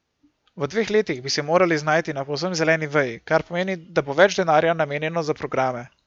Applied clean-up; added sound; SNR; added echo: none; none; none; none.